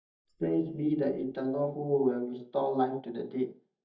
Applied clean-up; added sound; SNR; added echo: neural mask model DeepFilterNet 3.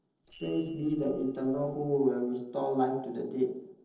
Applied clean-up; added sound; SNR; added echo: neural separator model SepFormer DNS4.